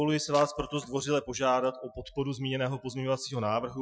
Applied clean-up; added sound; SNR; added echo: classical method Wiener filter.